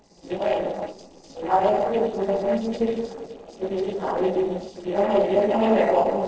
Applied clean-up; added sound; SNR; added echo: neural separator model SepFormer DNS4.